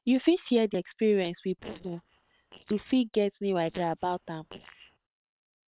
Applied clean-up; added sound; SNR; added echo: neural separator model SepFormer WHAM!.